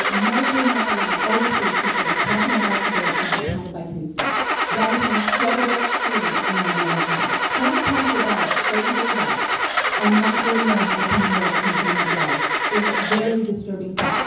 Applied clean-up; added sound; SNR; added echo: none; Engine starting / Car; -4 dB; reverberation time 0.9 s.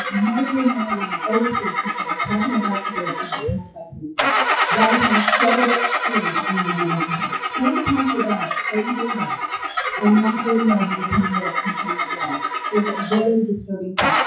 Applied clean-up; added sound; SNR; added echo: classical method WPE with log-MMSE.